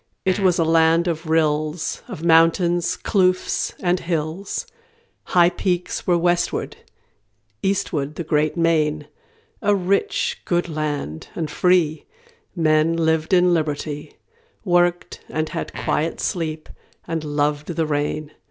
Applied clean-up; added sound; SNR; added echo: none; Fart; 16 dB; none.